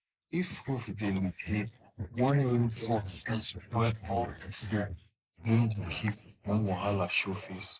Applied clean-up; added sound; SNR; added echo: neural mask model Resemble Enhance denoiser.